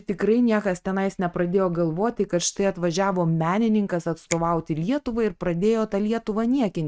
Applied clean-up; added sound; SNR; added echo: neural mask model RNNoise.